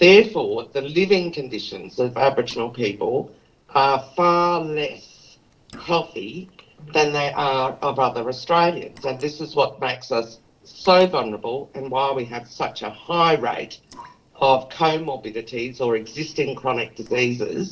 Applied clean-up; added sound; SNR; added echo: neural separator model SepFormer DNS4.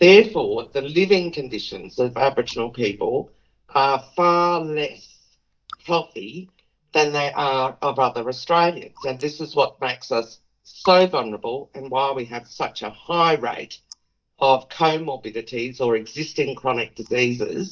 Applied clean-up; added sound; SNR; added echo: neural mask model DeepFilterNet 3.